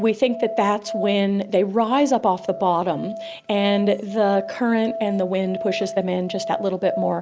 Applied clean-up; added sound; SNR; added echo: none; Musical instrument; 11 dB; none.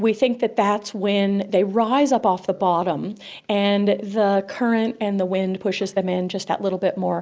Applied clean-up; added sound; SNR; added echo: none; none; none; none.